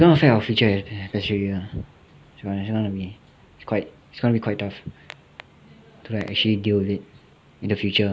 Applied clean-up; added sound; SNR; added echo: none; none; none; none.